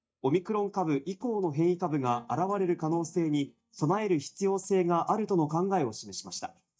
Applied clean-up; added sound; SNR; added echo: neural mask model DeepFilterNet 3.